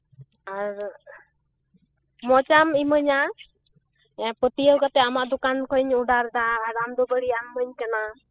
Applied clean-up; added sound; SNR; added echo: classical method spectral subtraction.